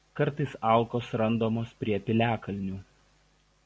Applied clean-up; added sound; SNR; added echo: none; none; none; none.